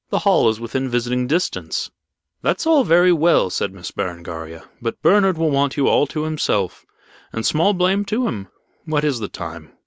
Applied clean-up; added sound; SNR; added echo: none; none; none; none.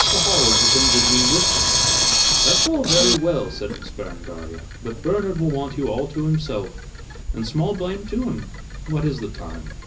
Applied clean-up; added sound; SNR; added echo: none; Camera; -3 dB; reverberation time 0.4 s.